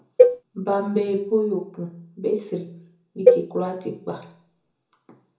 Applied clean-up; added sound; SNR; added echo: none; Cowbell; -5 dB; reverberation time 0.6 s.